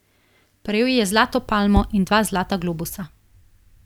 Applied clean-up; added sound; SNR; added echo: none; Tap; 10 dB; none.